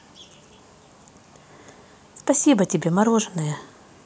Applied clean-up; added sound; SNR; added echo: none; none; none; none.